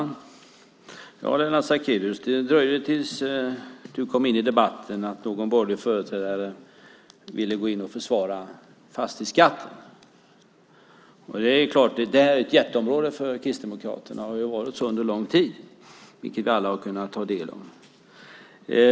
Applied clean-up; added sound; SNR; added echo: none; none; none; none.